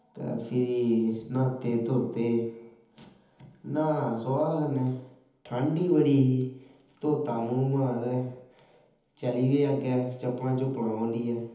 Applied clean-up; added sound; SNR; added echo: none; none; none; reverberation time 1.3 s.